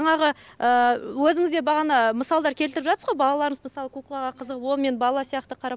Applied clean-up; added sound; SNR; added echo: none; none; none; none.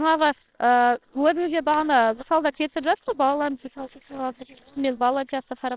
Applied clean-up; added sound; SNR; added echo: neural separator model SepFormer WHAMR!.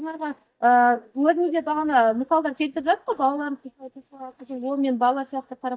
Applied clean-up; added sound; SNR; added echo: neural mask model DeepFilterNet 3.